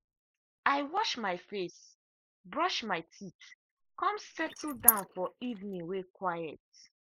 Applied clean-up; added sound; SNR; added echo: neural mask model Resemble Enhance denoiser.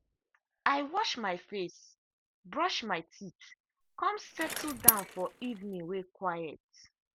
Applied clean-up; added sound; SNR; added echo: none; Bicycle; -3 dB; none.